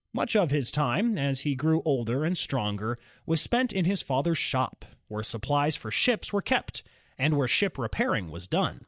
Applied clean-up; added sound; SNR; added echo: neural mask model DeepFilterNet 3.